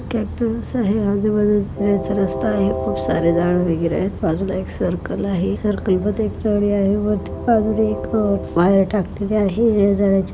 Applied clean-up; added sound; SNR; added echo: none; Train; 10 dB; none.